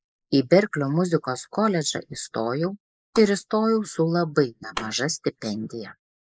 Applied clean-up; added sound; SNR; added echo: neural mask model Resemble Enhance denoiser.